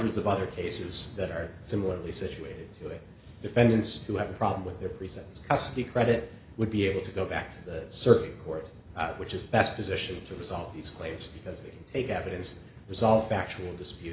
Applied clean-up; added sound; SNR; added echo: none; none; none; none.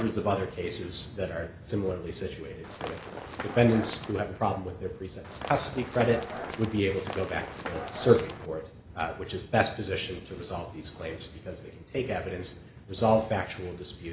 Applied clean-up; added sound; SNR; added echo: none; Run; 9 dB; none.